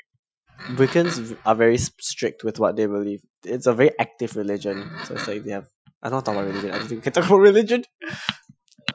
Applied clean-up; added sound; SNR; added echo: classical method Wiener filter.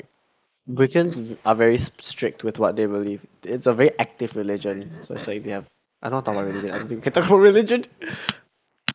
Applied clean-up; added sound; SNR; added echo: neural mask model Resemble Enhance denoiser.